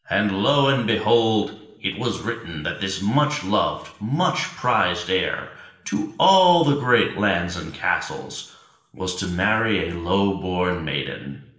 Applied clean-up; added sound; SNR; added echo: none; none; none; reverberation time 0.7 s.